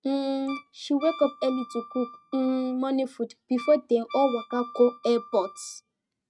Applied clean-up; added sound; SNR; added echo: neural mask model RNNoise.